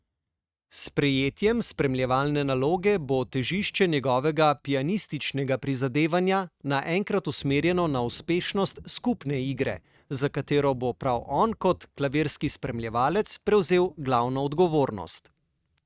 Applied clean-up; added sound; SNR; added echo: neural mask model RNNoise.